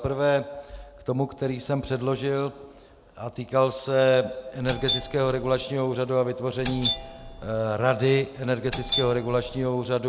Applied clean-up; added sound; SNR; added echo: none; Doorbell; 6 dB; none.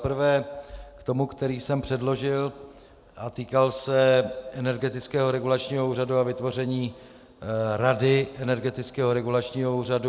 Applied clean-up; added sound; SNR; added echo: none; none; none; none.